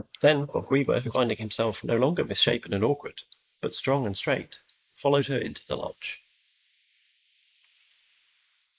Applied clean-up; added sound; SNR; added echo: neural mask model Resemble Enhance denoiser.